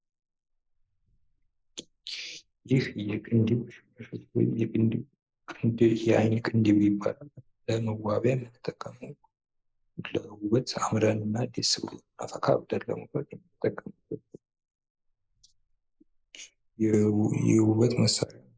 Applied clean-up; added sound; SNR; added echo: neural mask model Resemble Enhance denoiser.